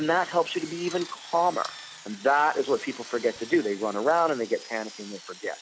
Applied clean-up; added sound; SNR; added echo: none; Drill; 17 dB; none.